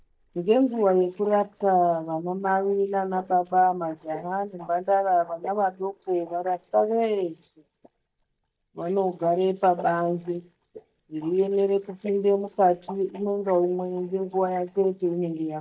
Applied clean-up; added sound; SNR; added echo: neural mask model DeepFilterNet 3.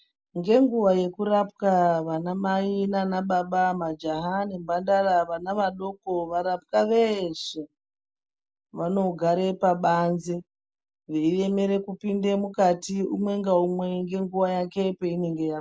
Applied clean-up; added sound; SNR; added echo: none; none; none; none.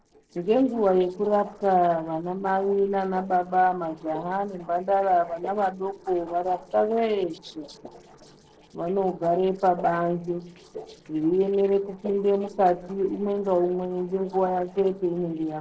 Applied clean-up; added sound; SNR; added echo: neural separator model SepFormer DNS4.